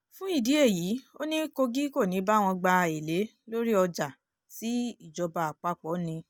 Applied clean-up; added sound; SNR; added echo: none; none; none; none.